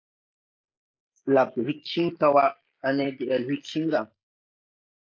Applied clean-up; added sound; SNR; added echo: neural mask model Resemble Enhance denoiser.